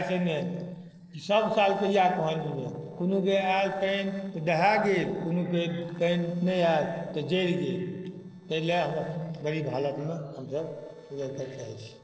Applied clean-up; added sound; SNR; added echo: neural separator model SepFormer DNS4.